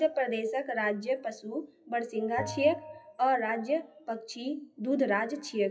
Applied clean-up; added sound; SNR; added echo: classical method WPE with log-MMSE.